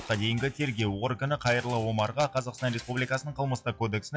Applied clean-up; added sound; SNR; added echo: classical method WPE with log-MMSE.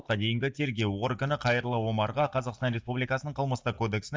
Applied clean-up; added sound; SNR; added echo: neural mask model DeepFilterNet 3.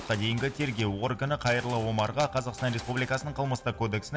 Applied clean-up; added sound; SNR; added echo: none; Gunshot, gunfire; 19 dB; reverberation time 0.8 s.